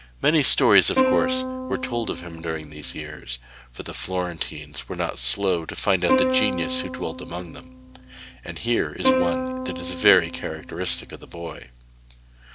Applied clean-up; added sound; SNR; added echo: none; Plucked string instrument; 1 dB; none.